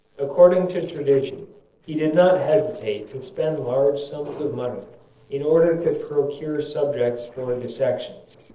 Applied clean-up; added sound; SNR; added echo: neural separator model SepFormer DNS4.